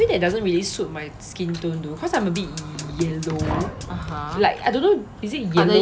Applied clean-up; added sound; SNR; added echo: none; Fire; 13 dB; none.